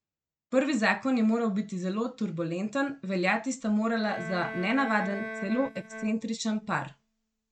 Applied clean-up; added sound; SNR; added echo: neural mask model RNNoise.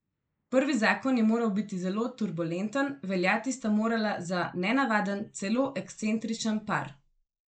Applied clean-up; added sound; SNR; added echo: neural mask model Resemble Enhance denoiser.